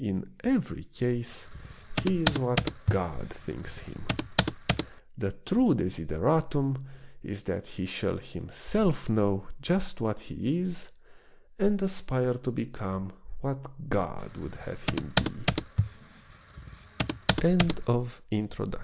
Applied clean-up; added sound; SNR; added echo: none; Computer keyboard; 2 dB; none.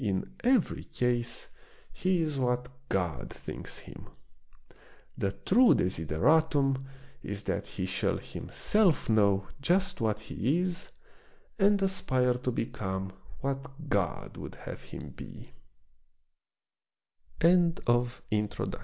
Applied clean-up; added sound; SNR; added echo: none; none; none; none.